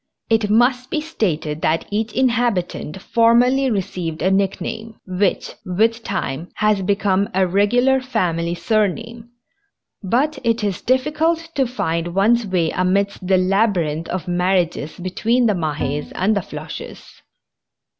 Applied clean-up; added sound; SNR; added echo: none; Bowed string instrument; 11 dB; none.